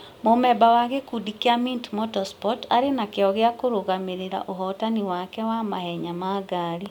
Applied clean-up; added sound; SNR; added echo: none; none; none; none.